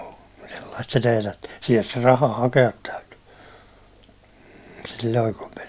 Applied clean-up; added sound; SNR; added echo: none; none; none; none.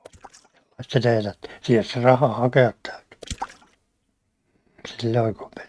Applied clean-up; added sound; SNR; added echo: neural mask model RNNoise.